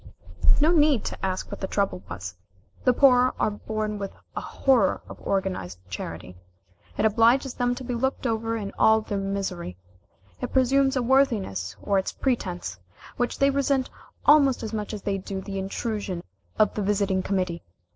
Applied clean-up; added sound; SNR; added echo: none; none; none; none.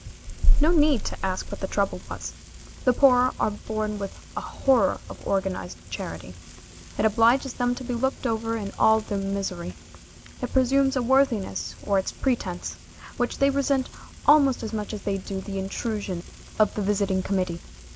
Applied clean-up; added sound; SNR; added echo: none; Frying (food); 20 dB; none.